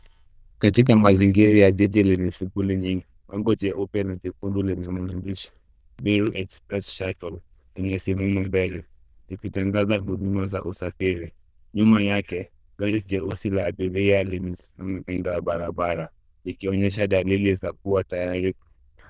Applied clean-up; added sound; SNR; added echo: neural diffusion model UNIVERSE++.